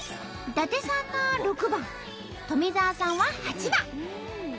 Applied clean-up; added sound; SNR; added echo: none; none; none; none.